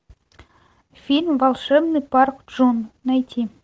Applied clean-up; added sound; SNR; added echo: none; none; none; none.